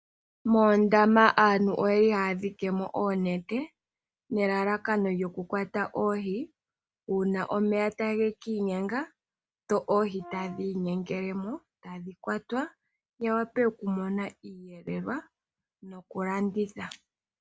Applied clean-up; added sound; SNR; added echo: none; Brass instrument; 20 dB; none.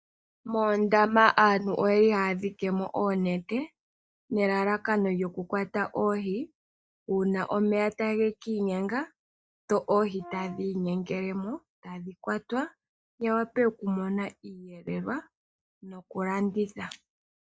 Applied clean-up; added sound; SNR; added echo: neural mask model DeepFilterNet 3.